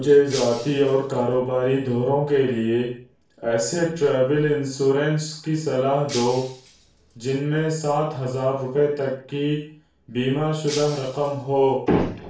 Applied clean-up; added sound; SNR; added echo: none; Shatter; 15 dB; reverberation time 0.4 s.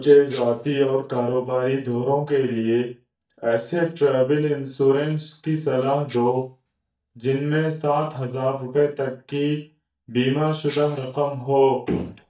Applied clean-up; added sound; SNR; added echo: neural mask model DeepFilterNet 3.